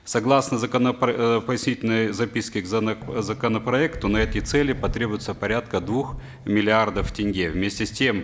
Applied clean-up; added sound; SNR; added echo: none; Drum; 16 dB; none.